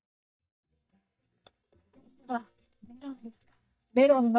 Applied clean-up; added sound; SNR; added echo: neural mask model DeepFilterNet 3.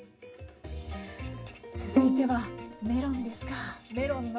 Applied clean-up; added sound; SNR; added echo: none; Bowed string instrument; -3 dB; reverberation time 0.4 s.